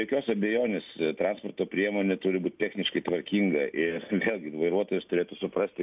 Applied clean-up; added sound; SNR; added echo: none; none; none; none.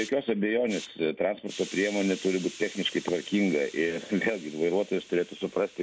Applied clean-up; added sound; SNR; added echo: none; Hiss; 18 dB; none.